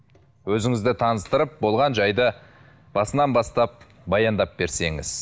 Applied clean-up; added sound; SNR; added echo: none; none; none; none.